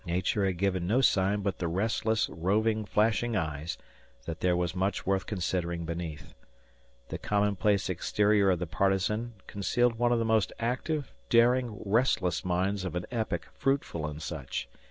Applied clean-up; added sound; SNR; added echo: none; none; none; none.